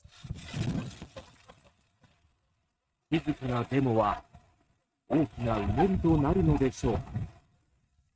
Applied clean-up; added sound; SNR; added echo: neural mask model RNNoise.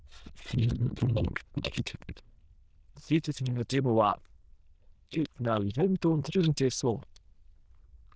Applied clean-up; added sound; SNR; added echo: neural diffusion model UNIVERSE++.